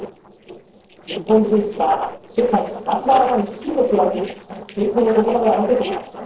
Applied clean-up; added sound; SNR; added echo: neural separator model SepFormer DNS4.